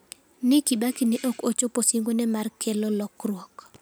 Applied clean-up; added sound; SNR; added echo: none; none; none; none.